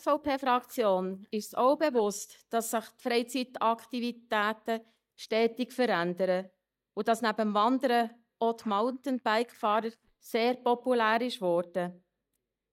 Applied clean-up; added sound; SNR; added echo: neural mask model DeepFilterNet 3.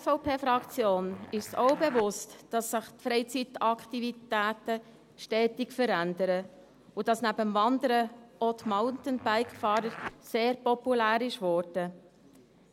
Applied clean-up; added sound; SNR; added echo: none; Zipper (clothing); 16 dB; none.